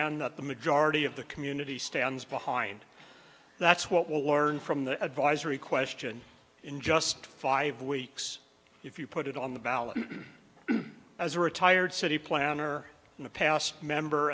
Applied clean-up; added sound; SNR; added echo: none; none; none; none.